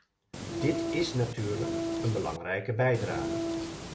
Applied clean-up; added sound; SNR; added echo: none; Train; 2 dB; none.